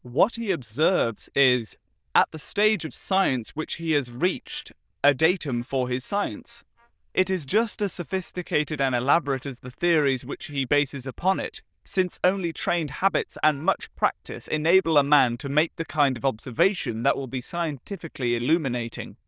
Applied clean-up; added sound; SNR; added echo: neural diffusion model UNIVERSE++.